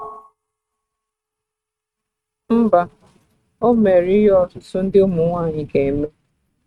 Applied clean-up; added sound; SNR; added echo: neural mask model RNNoise.